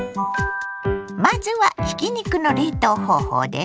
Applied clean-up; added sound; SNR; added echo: none; none; none; none.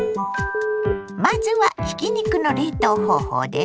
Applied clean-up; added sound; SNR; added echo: none; Alarm / Keyboard (musical); 3 dB; none.